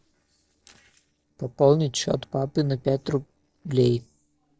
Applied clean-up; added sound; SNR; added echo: neural separator model SepFormer DNS4.